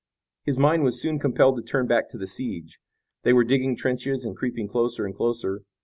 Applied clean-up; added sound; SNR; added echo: none; none; none; none.